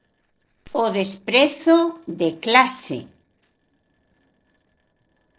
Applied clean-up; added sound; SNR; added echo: neural separator model SepFormer DNS4.